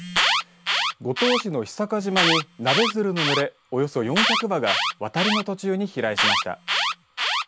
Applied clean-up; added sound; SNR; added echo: none; Alarm; -1 dB; none.